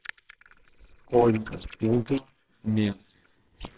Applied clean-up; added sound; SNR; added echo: neural separator model SepFormer WHAMR!.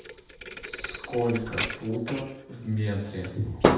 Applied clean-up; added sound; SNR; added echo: none; Thump, thud; -1 dB; reverberation time 0.8 s.